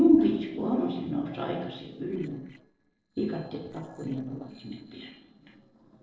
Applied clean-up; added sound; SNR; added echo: neural separator model SepFormer DNS4.